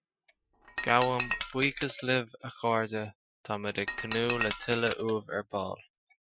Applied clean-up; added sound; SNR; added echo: classical method Wiener filter.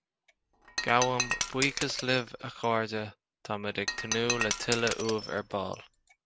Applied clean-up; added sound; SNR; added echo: none; Shatter; 5 dB; none.